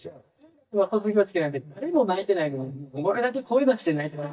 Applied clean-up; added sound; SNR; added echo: neural mask model DeepFilterNet 3.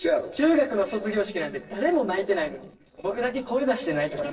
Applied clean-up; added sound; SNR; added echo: neural separator model SepFormer DNS4.